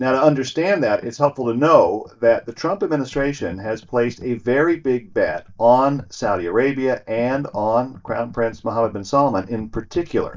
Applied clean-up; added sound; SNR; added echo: neural mask model DeepFilterNet 3.